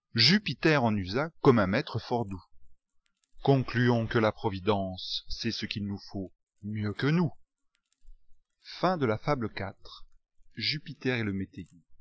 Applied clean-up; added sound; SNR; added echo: classical method Wiener filter.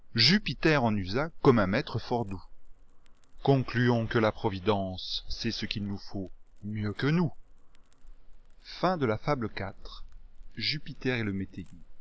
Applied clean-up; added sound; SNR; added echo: none; Crackle; 14 dB; none.